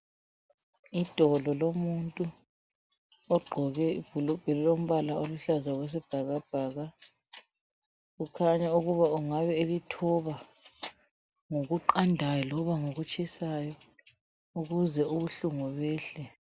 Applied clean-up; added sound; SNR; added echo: none; none; none; none.